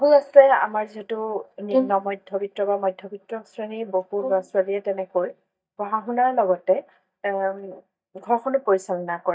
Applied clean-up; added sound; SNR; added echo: neural mask model DeepFilterNet 3.